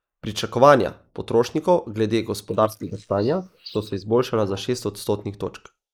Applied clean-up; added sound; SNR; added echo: neural mask model Resemble Enhance denoiser.